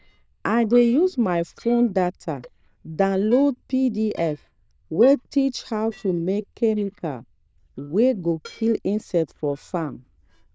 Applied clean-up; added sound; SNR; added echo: neural diffusion model UNIVERSE++.